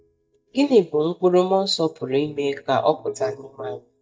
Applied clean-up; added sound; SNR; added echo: neural mask model DeepFilterNet 3.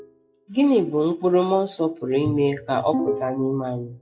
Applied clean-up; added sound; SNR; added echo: classical method WPE with log-MMSE.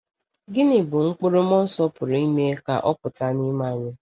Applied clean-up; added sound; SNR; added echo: none; none; none; none.